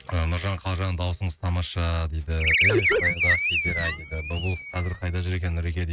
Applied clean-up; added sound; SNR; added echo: neural mask model RNNoise.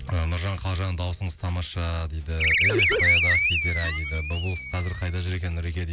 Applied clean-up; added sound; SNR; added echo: none; Animal; -3 dB; none.